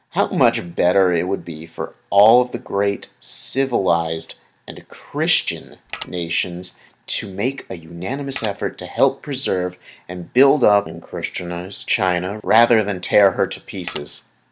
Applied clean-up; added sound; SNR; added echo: none; Mechanisms; 11 dB; none.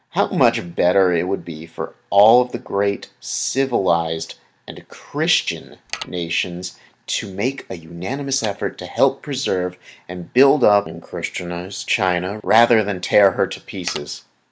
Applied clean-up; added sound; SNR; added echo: neural mask model Resemble Enhance denoiser.